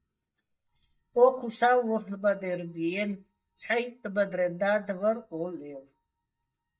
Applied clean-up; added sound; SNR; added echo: neural mask model DeepFilterNet 3.